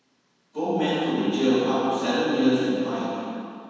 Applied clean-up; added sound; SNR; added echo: none; none; none; reverberation time 2.1 s.